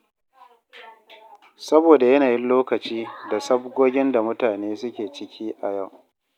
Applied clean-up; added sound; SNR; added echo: none; none; none; none.